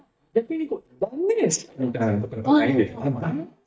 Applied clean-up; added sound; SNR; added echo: neural mask model DeepFilterNet 3.